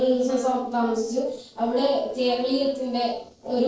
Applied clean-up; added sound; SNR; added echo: neural separator model SepFormer DNS4.